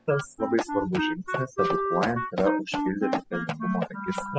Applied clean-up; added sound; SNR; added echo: classical method spectral subtraction.